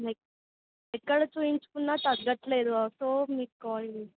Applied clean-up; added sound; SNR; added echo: none; none; none; none.